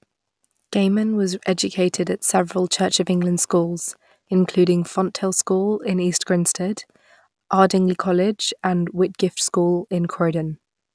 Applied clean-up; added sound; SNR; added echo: none; none; none; none.